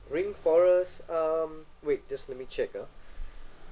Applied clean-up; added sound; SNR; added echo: none; Accelerating, revving, vroom; 14 dB; none.